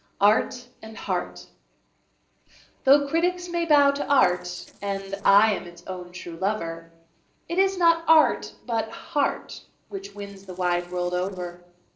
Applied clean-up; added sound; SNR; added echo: neural separator model SepFormer DNS4.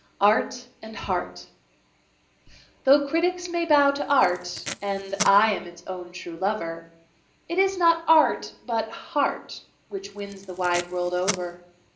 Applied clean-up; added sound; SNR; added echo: none; Packing tape, duct tape; 11 dB; reverberation time 0.5 s.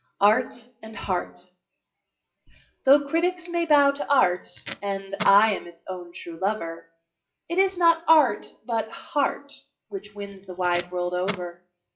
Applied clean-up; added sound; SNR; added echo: classical method WPE with log-MMSE.